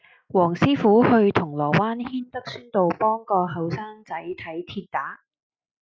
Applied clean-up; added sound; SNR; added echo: none; none; none; none.